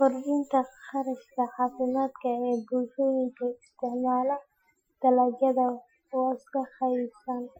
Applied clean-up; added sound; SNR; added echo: classical method Wiener filter.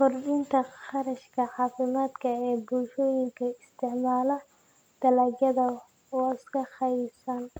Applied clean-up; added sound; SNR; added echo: none; none; none; none.